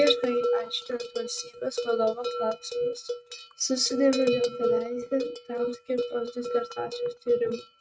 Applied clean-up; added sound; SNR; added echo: neural mask model RNNoise.